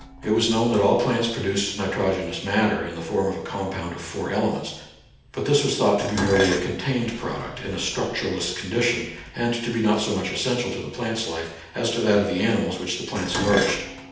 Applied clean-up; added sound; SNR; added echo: none; Dishes, pots, and pans; 12 dB; reverberation time 0.8 s.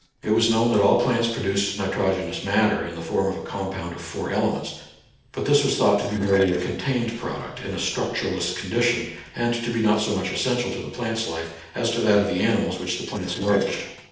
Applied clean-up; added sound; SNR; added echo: neural separator model SepFormer DNS4.